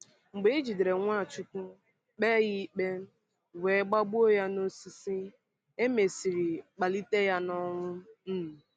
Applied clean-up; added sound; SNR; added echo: none; none; none; none.